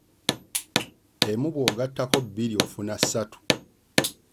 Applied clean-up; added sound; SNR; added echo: none; Hammer; -1 dB; none.